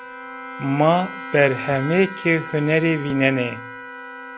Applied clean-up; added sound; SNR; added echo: none; Bowed string instrument + Trumpet; 12 dB; none.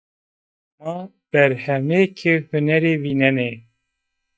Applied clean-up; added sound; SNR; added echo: neural mask model DeepFilterNet 3.